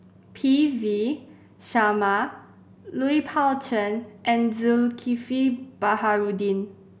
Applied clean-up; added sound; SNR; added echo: none; none; none; none.